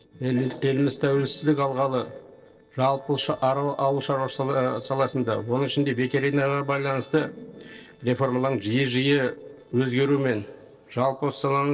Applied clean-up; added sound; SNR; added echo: neural separator model SepFormer DNS4.